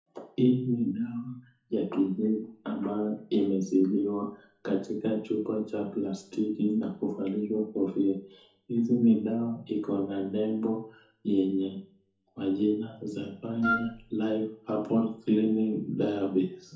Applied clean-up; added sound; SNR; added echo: none; Wind instrument, woodwind instrument; 4 dB; reverberation time 0.6 s.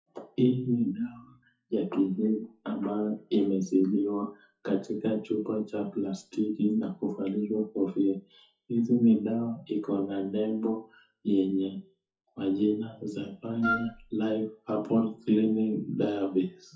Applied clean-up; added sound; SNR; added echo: classical method WPE with log-MMSE.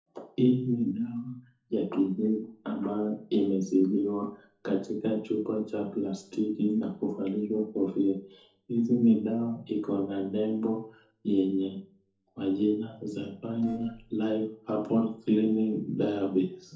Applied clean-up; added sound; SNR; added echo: neural separator model SepFormer DNS4.